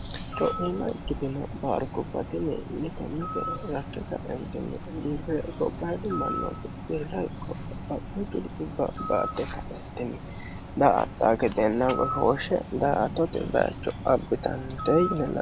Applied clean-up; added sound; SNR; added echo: none; Bird; 8 dB; none.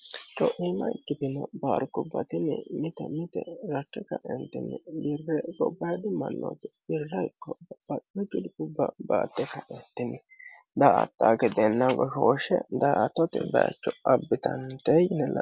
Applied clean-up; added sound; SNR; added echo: none; none; none; none.